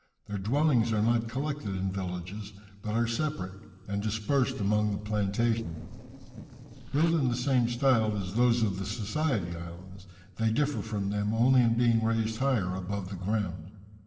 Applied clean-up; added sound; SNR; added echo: neural separator model SepFormer DNS4.